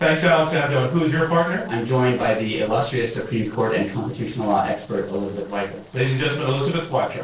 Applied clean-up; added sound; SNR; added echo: neural separator model SepFormer DNS4.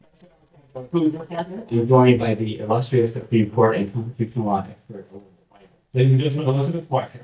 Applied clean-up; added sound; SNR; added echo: neural mask model DeepFilterNet 3.